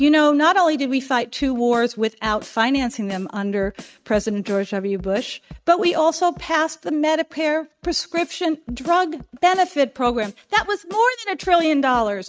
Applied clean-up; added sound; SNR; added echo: neural mask model RNNoise.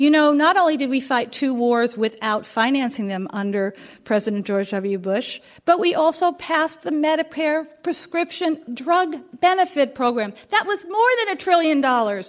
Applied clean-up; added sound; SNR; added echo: none; none; none; none.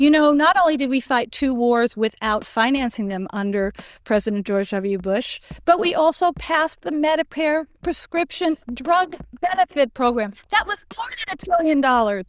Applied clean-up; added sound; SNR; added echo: neural diffusion model UNIVERSE++.